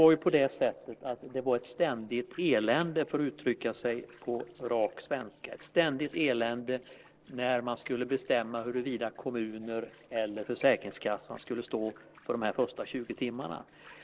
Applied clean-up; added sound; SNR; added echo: neural separator model SepFormer DNS4.